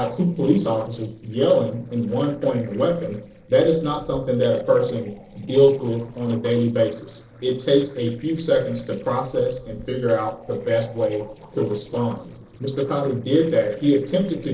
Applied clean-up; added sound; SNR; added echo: neural separator model SepFormer DNS4.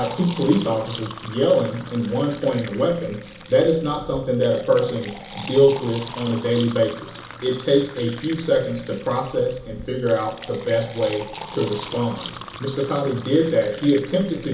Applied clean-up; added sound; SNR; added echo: none; Fill (with liquid); 16 dB; reverberation time 0.8 s.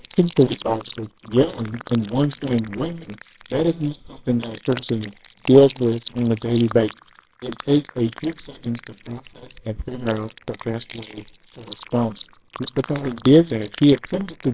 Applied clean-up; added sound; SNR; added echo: neural separator model SepFormer WHAMR!.